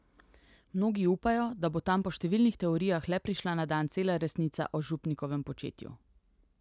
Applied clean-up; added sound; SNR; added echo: none; none; none; none.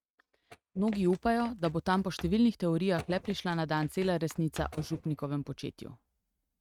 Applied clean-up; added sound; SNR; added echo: neural mask model RNNoise.